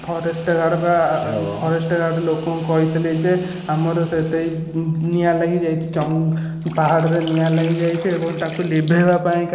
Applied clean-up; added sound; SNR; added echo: none; Bathtub (filling or washing) / Water tap, faucet; 16 dB; none.